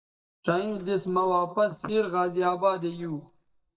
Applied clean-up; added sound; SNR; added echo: neural mask model DeepFilterNet 3.